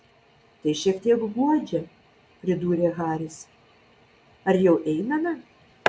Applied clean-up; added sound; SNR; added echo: none; none; none; none.